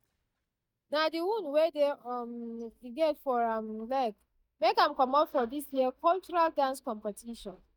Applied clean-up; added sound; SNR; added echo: neural mask model DeepFilterNet 3.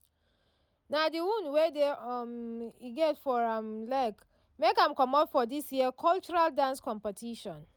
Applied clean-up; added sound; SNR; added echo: none; none; none; none.